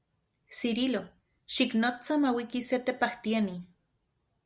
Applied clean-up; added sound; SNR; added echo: none; none; none; none.